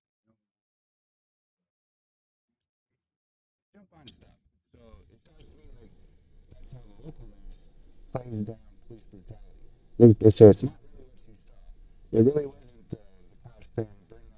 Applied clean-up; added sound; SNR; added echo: neural mask model DeepFilterNet 3.